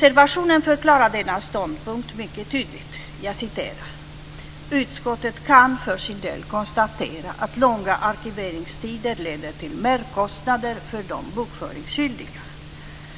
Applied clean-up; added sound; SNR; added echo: none; none; none; none.